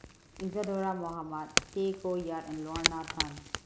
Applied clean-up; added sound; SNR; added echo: none; Crack / Crackle; 1 dB; none.